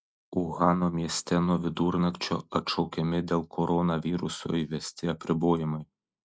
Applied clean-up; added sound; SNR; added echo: none; none; none; none.